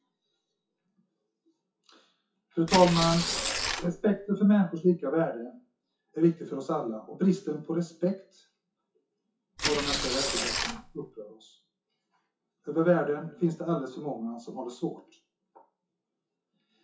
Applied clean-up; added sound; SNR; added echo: classical method WPE with log-MMSE.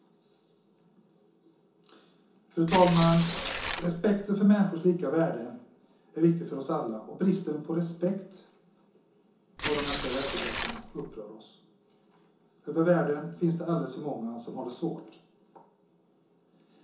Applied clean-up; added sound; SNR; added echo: none; Tearing; 2 dB; reverberation time 0.7 s.